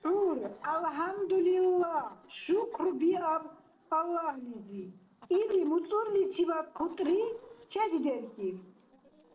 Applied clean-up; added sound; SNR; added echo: neural separator model SepFormer DNS4.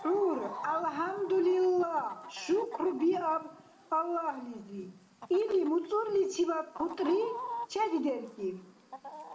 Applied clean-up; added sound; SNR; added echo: none; Chicken, rooster; 15 dB; reverberation time 0.6 s.